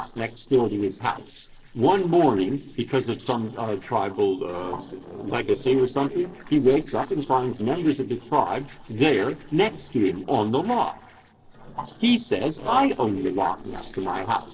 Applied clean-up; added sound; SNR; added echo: neural separator model SepFormer DNS4.